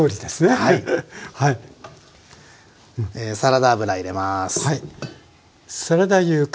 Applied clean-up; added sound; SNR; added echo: none; none; none; none.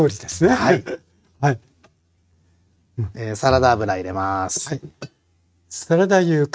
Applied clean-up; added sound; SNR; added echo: neural mask model RNNoise.